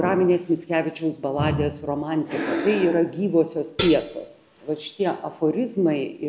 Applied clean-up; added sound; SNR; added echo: none; Hi-hat; -1 dB; none.